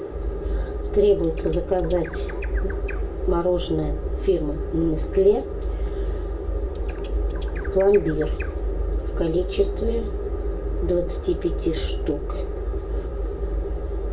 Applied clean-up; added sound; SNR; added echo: none; Bird; 20 dB; reverberation time 0.2 s.